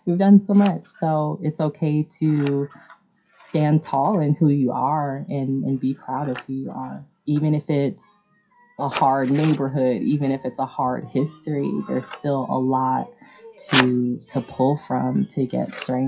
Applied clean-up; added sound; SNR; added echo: classical method WPE with log-MMSE.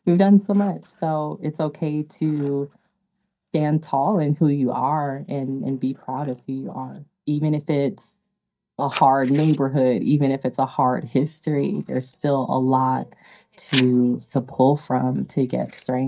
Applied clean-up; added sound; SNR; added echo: neural mask model DeepFilterNet 3.